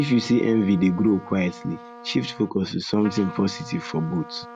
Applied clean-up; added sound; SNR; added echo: none; Trumpet; 18 dB; none.